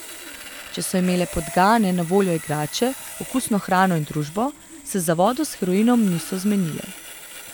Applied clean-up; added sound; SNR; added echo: none; Sawing; 16 dB; none.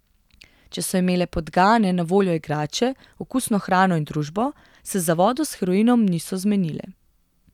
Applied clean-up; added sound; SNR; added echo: none; none; none; none.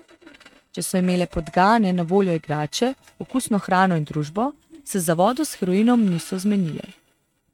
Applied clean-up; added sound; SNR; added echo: neural mask model RNNoise.